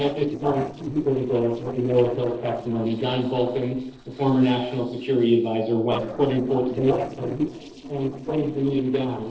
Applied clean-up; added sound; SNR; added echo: neural separator model SepFormer DNS4.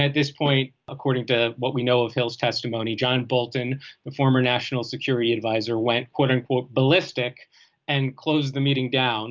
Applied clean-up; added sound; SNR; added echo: none; none; none; none.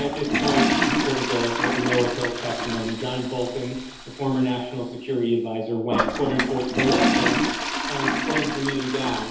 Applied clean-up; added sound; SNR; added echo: none; Toilet flush; 0 dB; reverberation time 2.2 s.